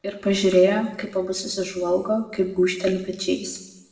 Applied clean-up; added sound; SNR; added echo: none; none; none; reverberation time 0.8 s.